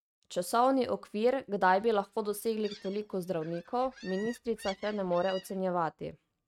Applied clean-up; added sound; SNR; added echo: neural mask model RNNoise.